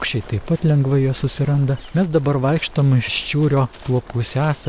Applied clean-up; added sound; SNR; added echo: none; none; none; none.